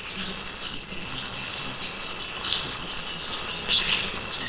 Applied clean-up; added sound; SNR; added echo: neural separator model SepFormer WHAMR!.